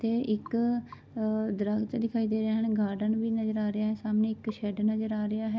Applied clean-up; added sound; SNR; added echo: none; none; none; none.